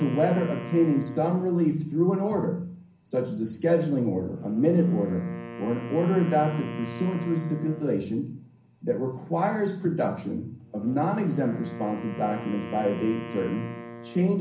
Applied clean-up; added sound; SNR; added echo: none; Wind instrument, woodwind instrument; 15 dB; reverberation time 0.6 s.